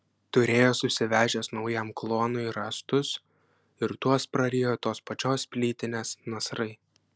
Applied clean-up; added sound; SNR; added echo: none; none; none; none.